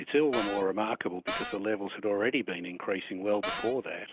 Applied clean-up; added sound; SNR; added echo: none; Cupboard open or close; 3 dB; none.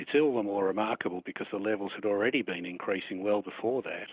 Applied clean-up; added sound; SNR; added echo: none; none; none; none.